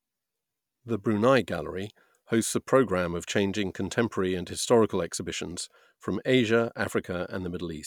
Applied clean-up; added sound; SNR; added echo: none; none; none; none.